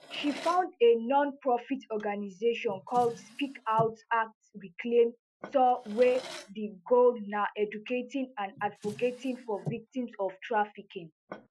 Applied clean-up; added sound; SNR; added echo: classical method Wiener filter.